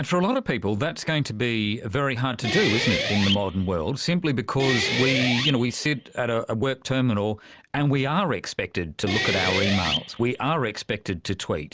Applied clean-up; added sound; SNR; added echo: none; Guitar; 4 dB; none.